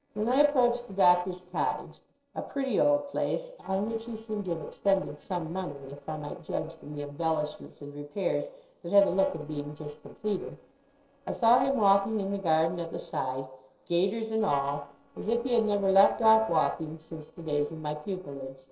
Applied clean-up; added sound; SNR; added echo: neural separator model SepFormer DNS4.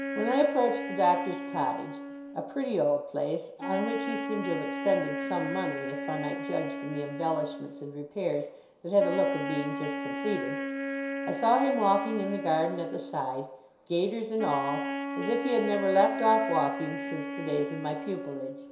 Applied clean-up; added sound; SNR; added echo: none; Wind instrument, woodwind instrument; 6 dB; reverberation time 0.7 s.